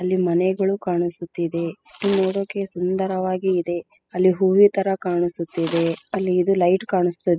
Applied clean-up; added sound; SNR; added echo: classical method spectral subtraction.